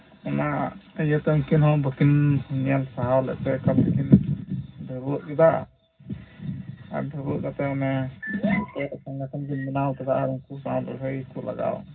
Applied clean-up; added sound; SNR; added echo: none; none; none; reverberation time 0.4 s.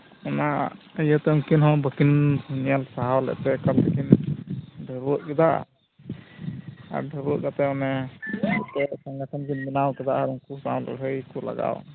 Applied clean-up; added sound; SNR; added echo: none; none; none; none.